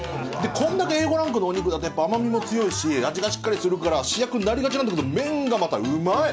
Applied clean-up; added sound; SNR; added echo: none; none; none; none.